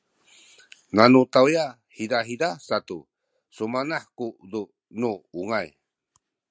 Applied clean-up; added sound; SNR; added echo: none; none; none; none.